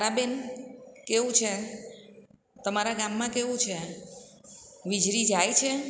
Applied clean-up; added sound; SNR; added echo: none; none; none; none.